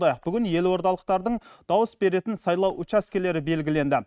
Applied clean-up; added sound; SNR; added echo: neural mask model RNNoise.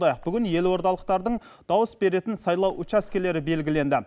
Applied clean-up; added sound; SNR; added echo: none; Water / Splash, splatter; 17 dB; none.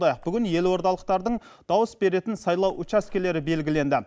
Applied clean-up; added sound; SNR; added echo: neural mask model DeepFilterNet 3.